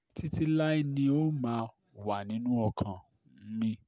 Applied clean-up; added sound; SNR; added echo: none; none; none; none.